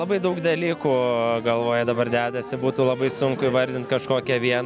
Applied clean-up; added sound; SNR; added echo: none; Wind instrument, woodwind instrument; 14 dB; none.